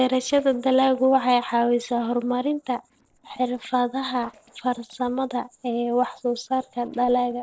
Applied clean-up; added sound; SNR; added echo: neural separator model SepFormer DNS4.